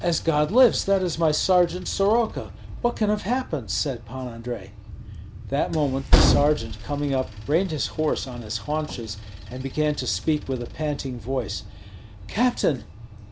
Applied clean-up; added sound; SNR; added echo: none; Train; 5 dB; none.